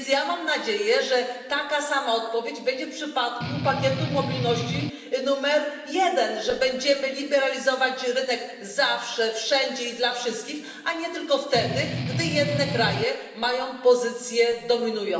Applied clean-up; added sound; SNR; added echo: none; Strum; 4 dB; reverberation time 1.2 s.